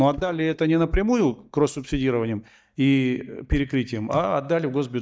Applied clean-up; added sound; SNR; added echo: neural mask model DeepFilterNet 3.